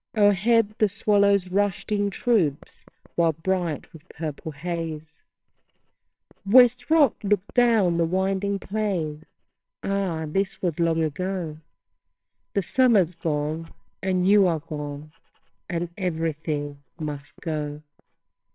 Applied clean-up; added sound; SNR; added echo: neural separator model SepFormer WHAMR!.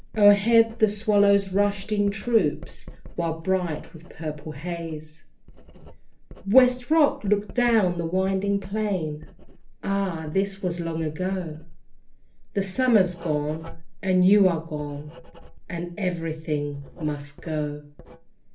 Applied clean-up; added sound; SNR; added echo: none; Writing; 15 dB; reverberation time 0.3 s.